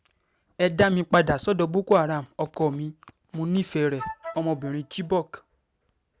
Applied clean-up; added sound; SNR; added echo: none; none; none; none.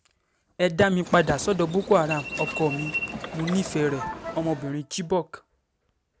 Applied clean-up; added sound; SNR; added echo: none; Subway, metro, underground; 9 dB; none.